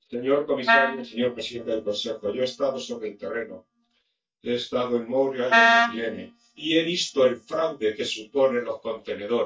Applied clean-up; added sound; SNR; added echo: neural mask model DeepFilterNet 3.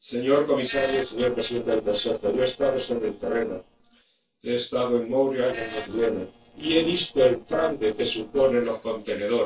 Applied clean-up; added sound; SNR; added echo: neural separator model SepFormer DNS4.